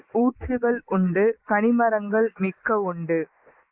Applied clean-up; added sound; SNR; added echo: neural mask model Resemble Enhance denoiser.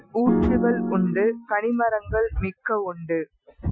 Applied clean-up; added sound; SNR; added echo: classical method Wiener filter.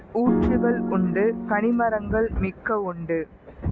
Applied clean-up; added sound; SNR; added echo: none; Piano; 2 dB; none.